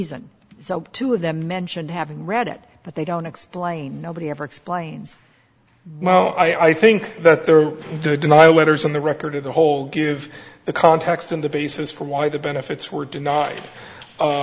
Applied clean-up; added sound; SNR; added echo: none; none; none; none.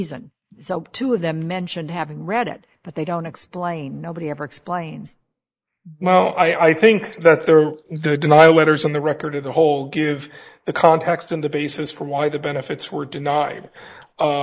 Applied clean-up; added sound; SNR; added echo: neural mask model Resemble Enhance denoiser.